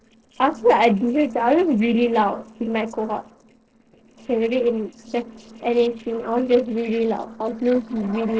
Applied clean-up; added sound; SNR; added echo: neural separator model SepFormer DNS4.